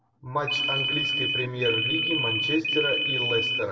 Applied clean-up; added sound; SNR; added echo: none; Ringtone; -3 dB; reverberation time 1.6 s.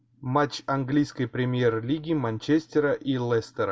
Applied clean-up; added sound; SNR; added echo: none; none; none; none.